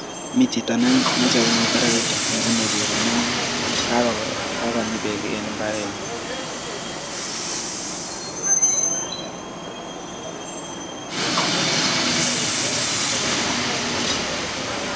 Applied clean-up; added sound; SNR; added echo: none; Train; -4 dB; none.